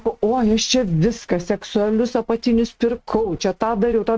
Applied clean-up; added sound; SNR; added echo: neural mask model RNNoise.